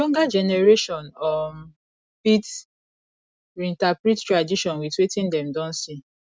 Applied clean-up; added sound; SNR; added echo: none; none; none; none.